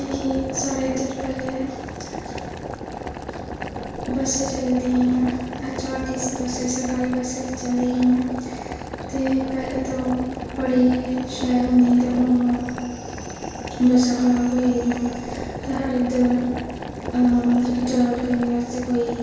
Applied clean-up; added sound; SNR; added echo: none; Boiling; 9 dB; reverberation time 1.0 s.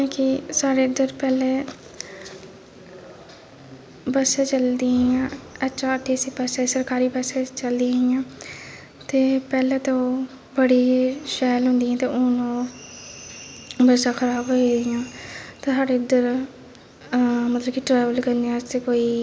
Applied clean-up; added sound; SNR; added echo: none; none; none; none.